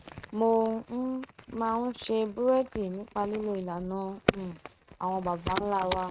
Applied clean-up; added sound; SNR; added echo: neural mask model RNNoise.